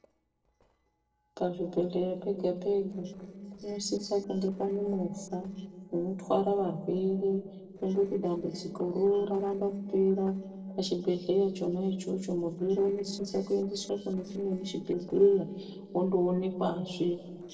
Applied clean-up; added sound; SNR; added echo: neural separator model SepFormer DNS4.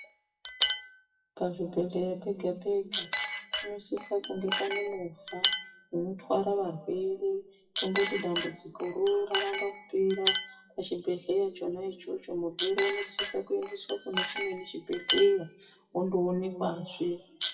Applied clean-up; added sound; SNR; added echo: classical method WPE with log-MMSE.